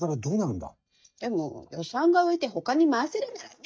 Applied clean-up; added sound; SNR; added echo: neural mask model DeepFilterNet 3.